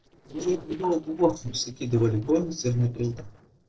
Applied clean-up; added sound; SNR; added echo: neural separator model SepFormer DNS4.